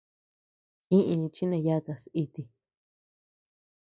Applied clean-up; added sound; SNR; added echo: none; none; none; none.